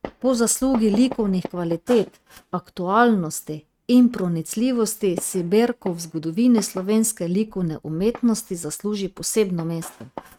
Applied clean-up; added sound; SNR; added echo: neural mask model RNNoise.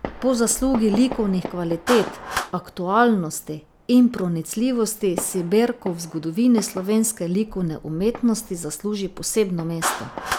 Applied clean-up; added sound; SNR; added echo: none; Clapping + Fireworks; 12 dB; none.